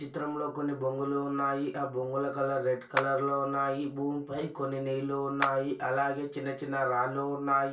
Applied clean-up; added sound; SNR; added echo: none; Clapping; 8 dB; reverberation time 0.3 s.